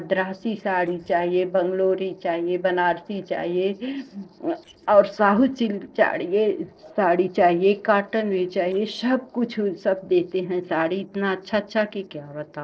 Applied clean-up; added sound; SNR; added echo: neural separator model SepFormer DNS4.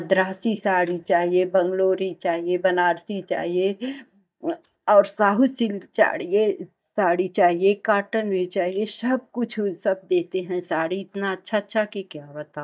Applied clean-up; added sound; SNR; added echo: neural mask model DeepFilterNet 3.